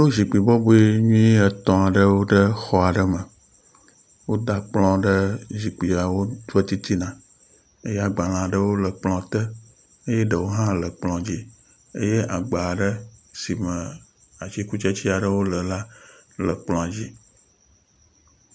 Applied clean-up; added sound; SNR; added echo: none; none; none; none.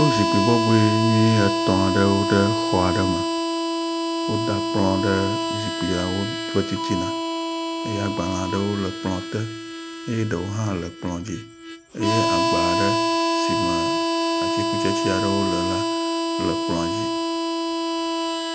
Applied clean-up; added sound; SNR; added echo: none; Harmonica; -1 dB; none.